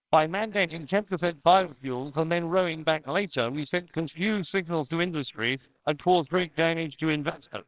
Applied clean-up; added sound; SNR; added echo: neural separator model SepFormer WHAMR!.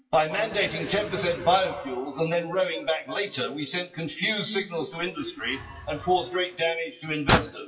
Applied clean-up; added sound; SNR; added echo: classical method WPE with log-MMSE.